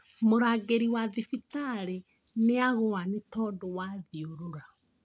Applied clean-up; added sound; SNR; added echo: none; Scissors; 11 dB; none.